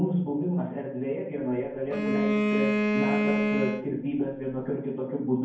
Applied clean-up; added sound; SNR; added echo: none; Bowed string instrument; -2 dB; reverberation time 0.9 s.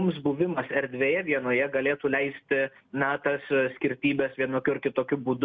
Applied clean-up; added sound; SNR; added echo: none; none; none; none.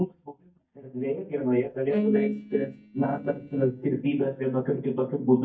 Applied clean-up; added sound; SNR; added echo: neural mask model DeepFilterNet 3.